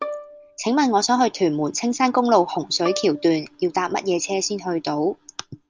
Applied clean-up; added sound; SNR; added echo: none; Bowed string instrument; 17 dB; none.